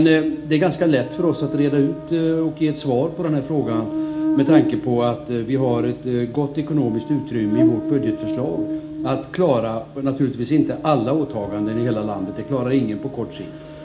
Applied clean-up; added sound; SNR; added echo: none; Buzz; 6 dB; reverberation time 0.4 s.